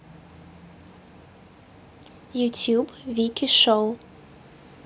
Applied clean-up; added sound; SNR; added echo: none; none; none; none.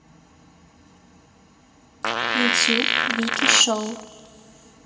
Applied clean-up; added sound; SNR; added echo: none; Fart; -3 dB; reverberation time 2.7 s.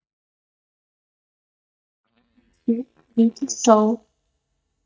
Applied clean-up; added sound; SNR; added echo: neural mask model DeepFilterNet 3.